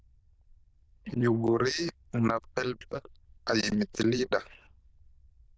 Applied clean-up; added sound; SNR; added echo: neural diffusion model UNIVERSE++.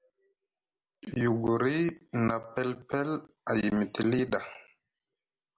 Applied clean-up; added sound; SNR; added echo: none; none; none; none.